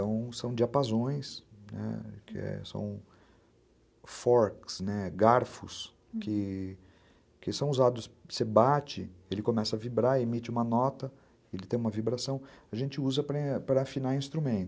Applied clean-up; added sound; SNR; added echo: none; none; none; none.